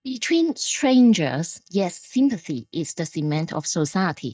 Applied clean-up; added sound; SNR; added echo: neural mask model DeepFilterNet 3.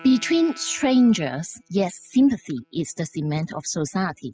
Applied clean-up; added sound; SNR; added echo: classical method spectral subtraction.